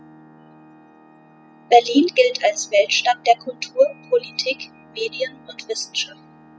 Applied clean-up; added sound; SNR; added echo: classical method spectral subtraction.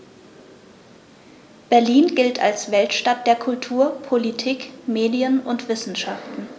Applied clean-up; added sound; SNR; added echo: none; none; none; none.